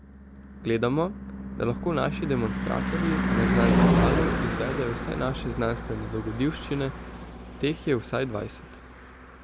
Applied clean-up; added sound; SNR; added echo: none; Car passing by / Engine / Truck; -1 dB; none.